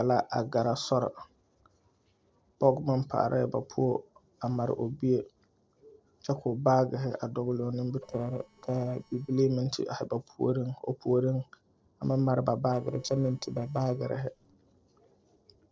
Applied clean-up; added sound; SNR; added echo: neural separator model SepFormer DNS4.